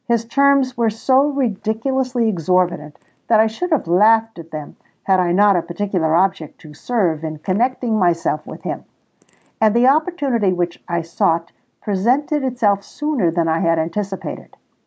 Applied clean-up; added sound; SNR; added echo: none; none; none; none.